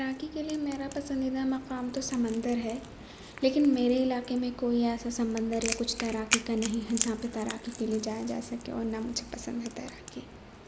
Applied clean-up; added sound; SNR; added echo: none; Crackle; 11 dB; none.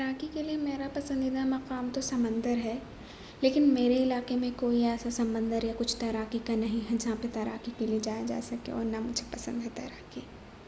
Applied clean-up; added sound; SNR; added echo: none; none; none; none.